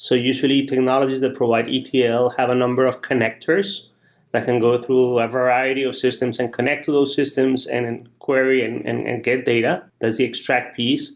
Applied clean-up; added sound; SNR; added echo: none; none; none; none.